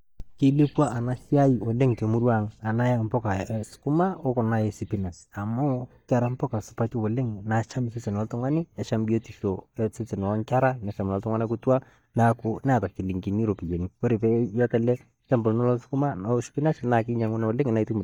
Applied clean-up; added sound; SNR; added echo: neural mask model DeepFilterNet 3.